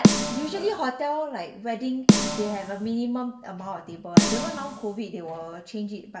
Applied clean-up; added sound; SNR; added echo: none; Snare drum; -5 dB; none.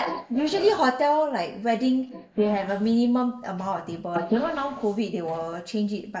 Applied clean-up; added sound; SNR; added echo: neural mask model Resemble Enhance denoiser.